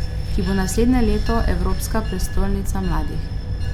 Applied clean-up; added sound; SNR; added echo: none; Bell / Train; -3 dB; none.